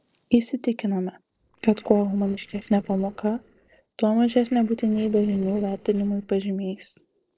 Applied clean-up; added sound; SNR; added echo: neural separator model SepFormer DNS4.